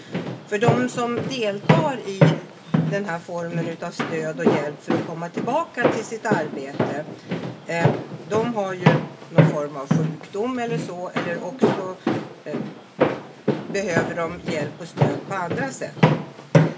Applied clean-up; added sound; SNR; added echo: none; Walk, footsteps; -5 dB; reverberation time 0.1 s.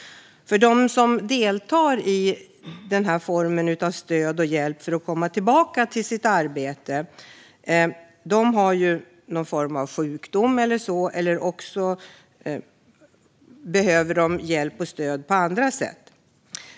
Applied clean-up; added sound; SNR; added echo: none; none; none; none.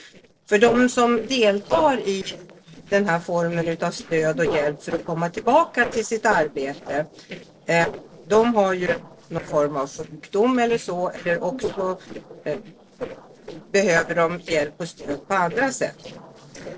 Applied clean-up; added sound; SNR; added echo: neural separator model SepFormer DNS4.